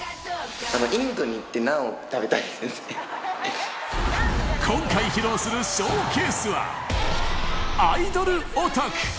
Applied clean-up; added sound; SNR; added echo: none; none; none; none.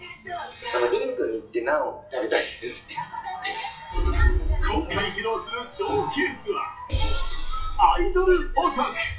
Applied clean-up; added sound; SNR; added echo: classical method WPE with log-MMSE.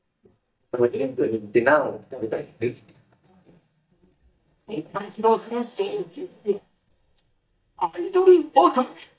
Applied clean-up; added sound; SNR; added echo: neural mask model DeepFilterNet 3.